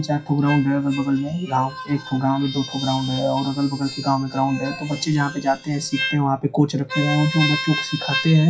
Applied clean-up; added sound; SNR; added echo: classical method WPE with log-MMSE.